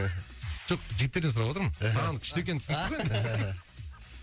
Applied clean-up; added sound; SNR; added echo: none; none; none; none.